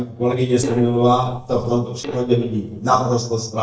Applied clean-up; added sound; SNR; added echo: neural mask model DeepFilterNet 3.